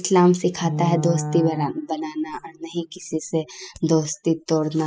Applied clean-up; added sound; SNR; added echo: classical method spectral subtraction.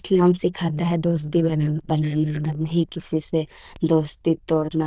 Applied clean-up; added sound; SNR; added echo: neural diffusion model UNIVERSE++.